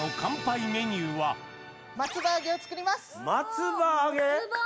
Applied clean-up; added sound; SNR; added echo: none; none; none; none.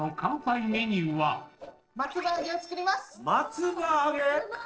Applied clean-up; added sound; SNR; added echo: neural separator model SepFormer DNS4.